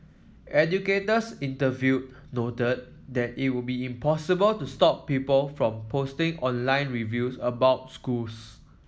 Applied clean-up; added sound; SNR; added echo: none; none; none; none.